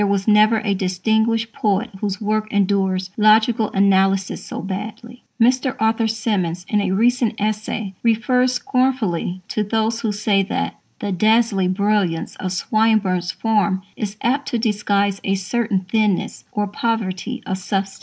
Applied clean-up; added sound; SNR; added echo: none; none; none; none.